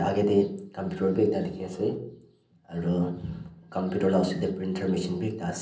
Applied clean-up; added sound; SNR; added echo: none; none; none; reverberation time 0.6 s.